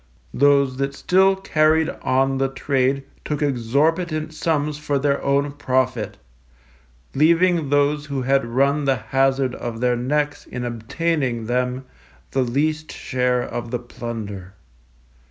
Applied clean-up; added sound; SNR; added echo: none; none; none; none.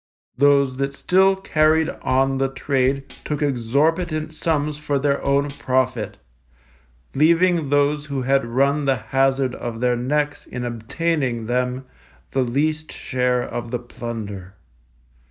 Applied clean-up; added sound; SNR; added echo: neural mask model DeepFilterNet 3.